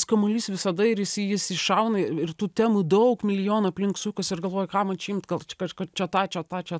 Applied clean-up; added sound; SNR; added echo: none; none; none; none.